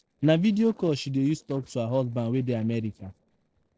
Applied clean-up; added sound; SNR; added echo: neural separator model SepFormer DNS4.